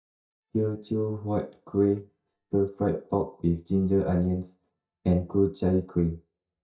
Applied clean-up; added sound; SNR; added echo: neural mask model DeepFilterNet 3.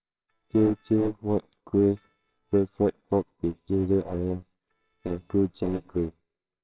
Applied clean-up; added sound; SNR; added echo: neural separator model SepFormer WHAMR!.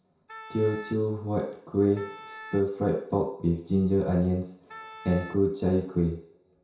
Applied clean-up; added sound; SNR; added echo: none; Wind instrument, woodwind instrument; 18 dB; reverberation time 0.6 s.